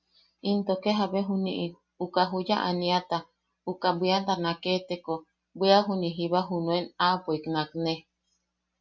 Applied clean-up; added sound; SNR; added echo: none; none; none; none.